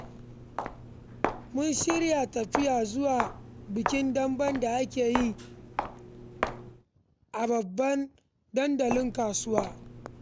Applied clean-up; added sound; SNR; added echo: none; Walk, footsteps; 7 dB; none.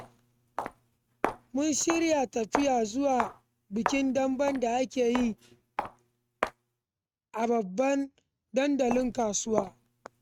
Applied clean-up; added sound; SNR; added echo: neural mask model RNNoise.